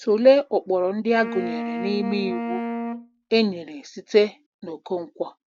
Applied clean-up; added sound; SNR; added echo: neural mask model RNNoise.